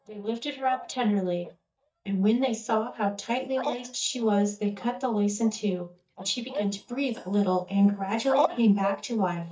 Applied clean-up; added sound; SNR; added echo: neural mask model DeepFilterNet 3.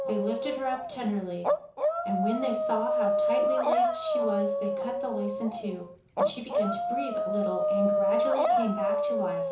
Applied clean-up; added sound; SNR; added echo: none; Dog; -5 dB; reverberation time 0.6 s.